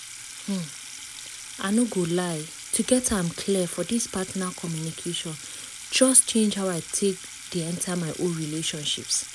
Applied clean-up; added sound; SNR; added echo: none; Sink (filling or washing) / Water tap, faucet; 13 dB; none.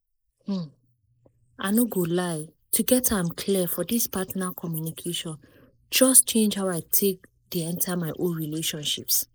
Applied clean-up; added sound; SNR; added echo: neural mask model Resemble Enhance denoiser.